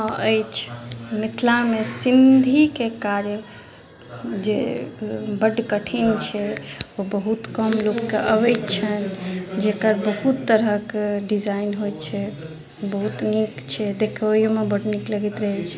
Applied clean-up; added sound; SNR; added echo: none; none; none; none.